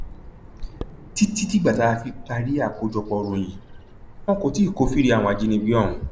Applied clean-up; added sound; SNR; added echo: none; Bird vocalization, bird call, bird song; 12 dB; none.